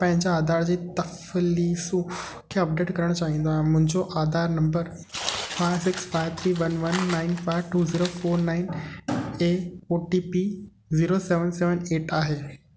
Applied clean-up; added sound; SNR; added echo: none; Tearing; 11 dB; none.